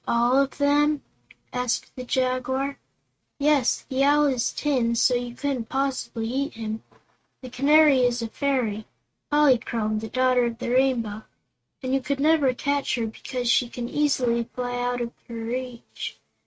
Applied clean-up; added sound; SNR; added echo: neural mask model RNNoise.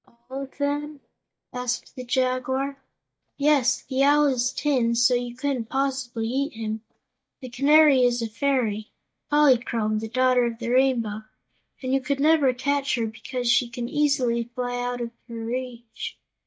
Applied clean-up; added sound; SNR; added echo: neural mask model DeepFilterNet 3.